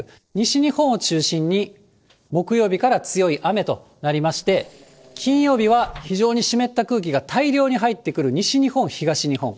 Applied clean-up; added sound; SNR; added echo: neural separator model SepFormer DNS4.